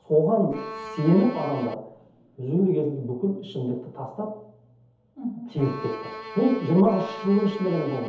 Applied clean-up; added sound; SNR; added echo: none; Bowed string instrument; 12 dB; reverberation time 0.8 s.